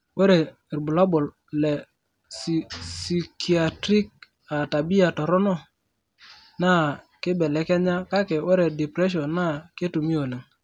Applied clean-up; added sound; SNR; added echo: none; none; none; none.